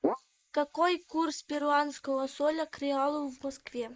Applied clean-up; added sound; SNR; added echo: neural mask model Resemble Enhance denoiser.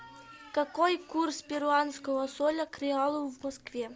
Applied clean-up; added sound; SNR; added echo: none; none; none; none.